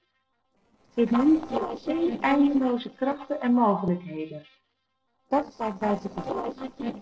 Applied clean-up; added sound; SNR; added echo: neural separator model SepFormer DNS4.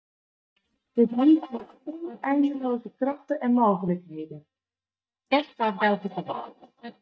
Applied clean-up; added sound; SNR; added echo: neural mask model DeepFilterNet 3.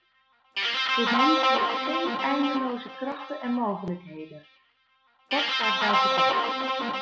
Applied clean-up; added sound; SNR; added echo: none; Guitar; -5 dB; none.